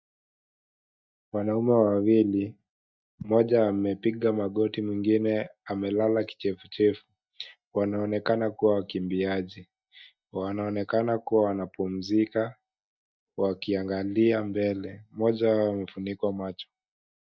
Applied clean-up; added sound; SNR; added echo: neural mask model DeepFilterNet 3.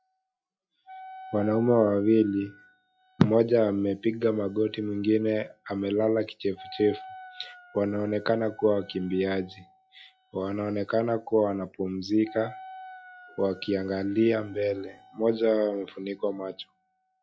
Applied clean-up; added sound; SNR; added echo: classical method log-MMSE.